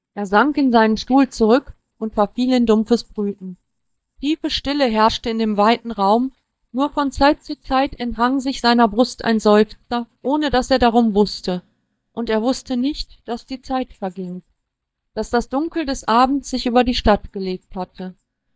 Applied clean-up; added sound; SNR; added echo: neural mask model DeepFilterNet 3.